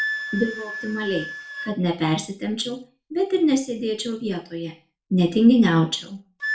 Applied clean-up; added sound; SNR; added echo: none; Wind instrument, woodwind instrument; 12 dB; reverberation time 0.3 s.